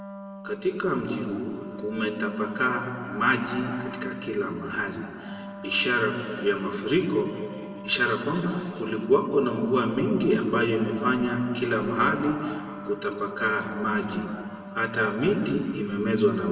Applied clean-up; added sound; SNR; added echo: none; Wind instrument, woodwind instrument; 15 dB; reverberation time 2.2 s.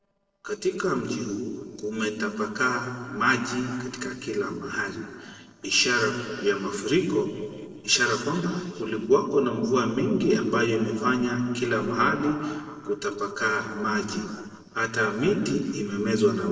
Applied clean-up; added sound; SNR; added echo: neural separator model SepFormer DNS4.